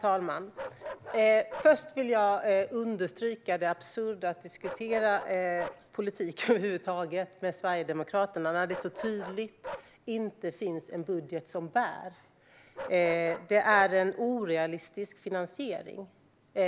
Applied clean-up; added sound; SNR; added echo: none; Bark; 17 dB; none.